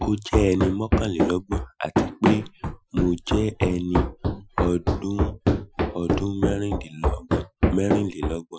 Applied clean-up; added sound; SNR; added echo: classical method Wiener filter.